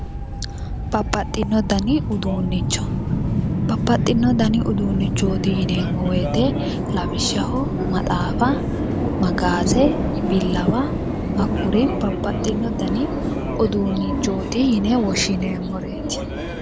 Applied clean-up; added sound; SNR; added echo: none; Subway, metro, underground; 0 dB; none.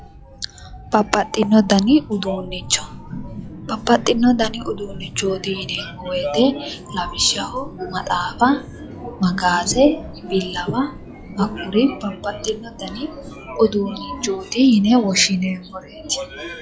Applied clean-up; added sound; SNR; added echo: classical method log-MMSE.